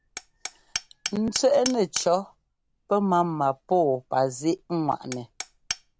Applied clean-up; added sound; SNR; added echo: none; Hammer; 13 dB; none.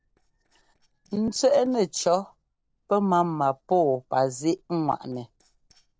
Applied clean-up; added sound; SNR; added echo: neural separator model SepFormer DNS4.